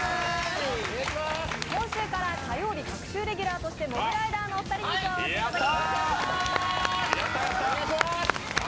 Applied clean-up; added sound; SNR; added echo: none; Wind / Boat, Water vehicle; 12 dB; none.